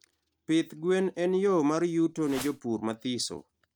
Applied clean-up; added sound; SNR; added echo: none; Whoosh, swoosh, swish; 13 dB; none.